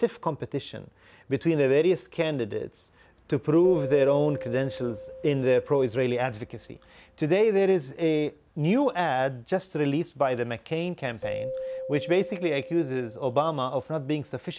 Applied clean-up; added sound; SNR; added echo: none; Keyboard (musical); 14 dB; none.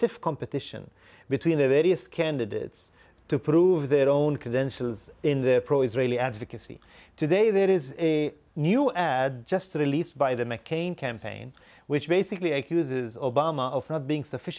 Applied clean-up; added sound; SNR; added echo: none; none; none; none.